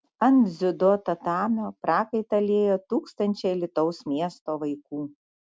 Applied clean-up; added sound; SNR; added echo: none; none; none; none.